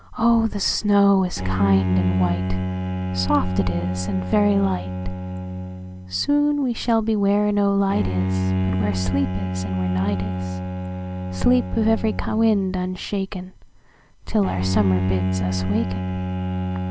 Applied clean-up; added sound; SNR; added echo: none; Bowed string instrument; 3 dB; none.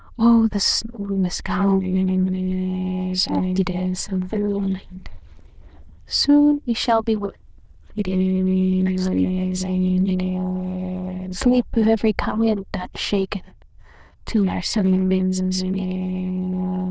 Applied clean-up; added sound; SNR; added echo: neural diffusion model UNIVERSE++.